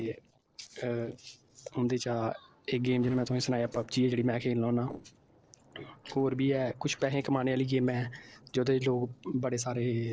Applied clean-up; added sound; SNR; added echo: neural separator model SepFormer DNS4.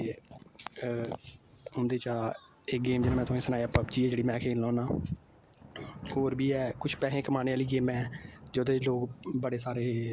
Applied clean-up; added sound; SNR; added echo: none; Rain; 15 dB; none.